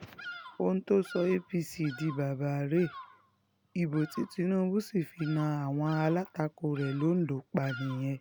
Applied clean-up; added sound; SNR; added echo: none; Bird vocalization, bird call, bird song; 18 dB; none.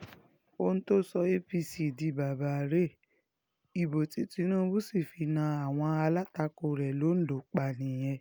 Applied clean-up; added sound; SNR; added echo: none; none; none; none.